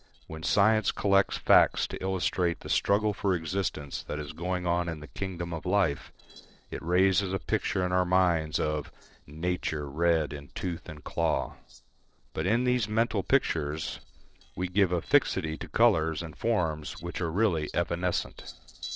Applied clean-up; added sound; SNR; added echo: neural separator model SepFormer DNS4.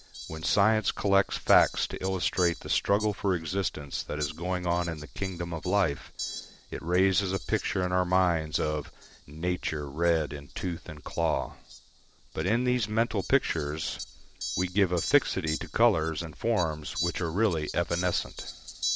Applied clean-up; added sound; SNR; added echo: none; Fowl; 13 dB; none.